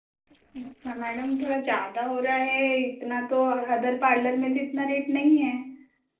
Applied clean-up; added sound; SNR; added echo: neural separator model SepFormer DNS4.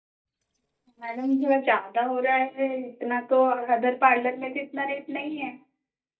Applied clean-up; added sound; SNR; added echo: neural mask model DeepFilterNet 3.